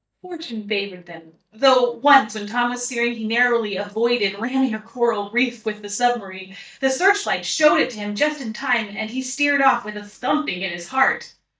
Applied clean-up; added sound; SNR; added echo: neural mask model DeepFilterNet 3.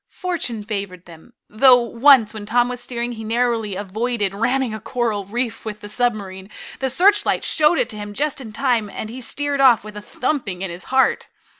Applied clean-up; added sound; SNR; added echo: none; none; none; none.